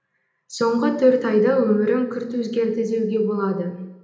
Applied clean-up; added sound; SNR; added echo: none; none; none; reverberation time 0.9 s.